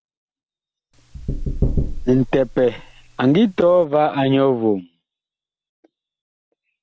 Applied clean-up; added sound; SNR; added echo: none; Knock / Wood; 5 dB; none.